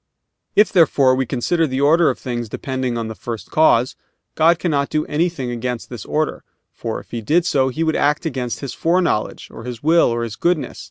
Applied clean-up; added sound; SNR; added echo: none; none; none; none.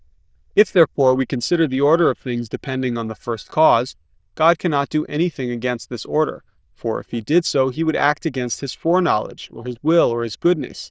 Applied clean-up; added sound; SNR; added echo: neural diffusion model UNIVERSE++.